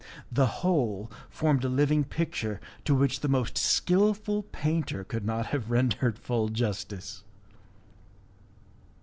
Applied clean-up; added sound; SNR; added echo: none; none; none; none.